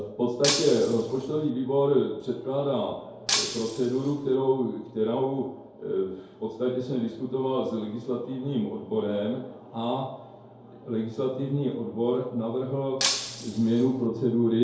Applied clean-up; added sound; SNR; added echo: none; Shatter; 4 dB; reverberation time 2.3 s.